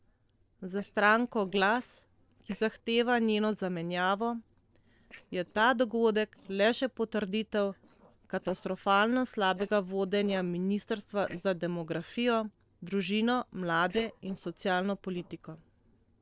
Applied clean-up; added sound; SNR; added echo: neural separator model SepFormer DNS4.